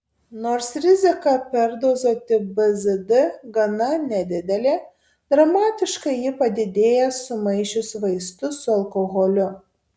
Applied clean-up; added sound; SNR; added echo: none; none; none; none.